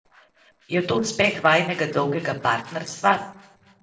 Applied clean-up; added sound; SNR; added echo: neural separator model SepFormer DNS4.